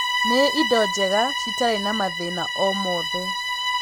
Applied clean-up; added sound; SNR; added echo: none; Bowed string instrument; 1 dB; none.